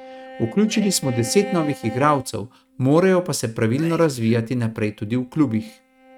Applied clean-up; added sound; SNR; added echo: neural mask model RNNoise.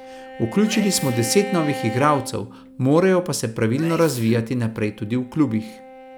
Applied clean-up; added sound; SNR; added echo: none; Sneeze + Bowed string instrument; 13 dB; none.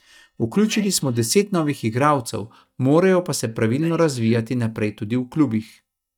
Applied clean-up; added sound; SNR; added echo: neural mask model DeepFilterNet 3.